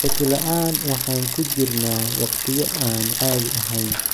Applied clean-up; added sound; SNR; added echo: none; Bicycle; 1 dB; none.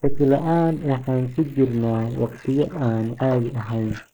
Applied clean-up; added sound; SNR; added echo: neural mask model Resemble Enhance denoiser.